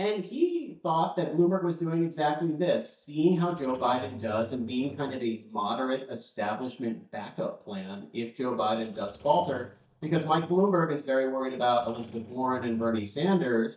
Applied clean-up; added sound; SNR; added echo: neural mask model DeepFilterNet 3.